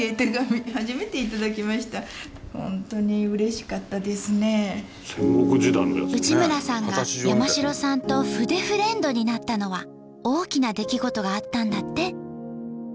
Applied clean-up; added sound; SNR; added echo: none; none; none; none.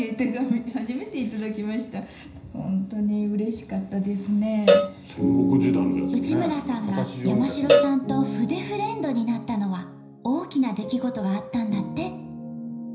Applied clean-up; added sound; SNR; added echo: none; Cowbell; 0 dB; reverberation time 0.5 s.